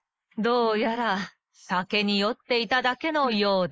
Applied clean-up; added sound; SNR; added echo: neural mask model Resemble Enhance denoiser.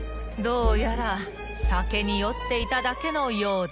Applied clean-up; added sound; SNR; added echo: none; none; none; none.